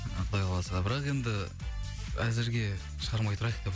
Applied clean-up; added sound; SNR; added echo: none; none; none; none.